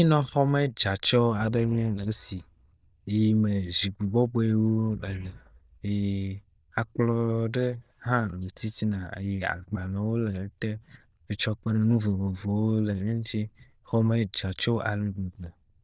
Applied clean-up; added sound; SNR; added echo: neural diffusion model UNIVERSE++.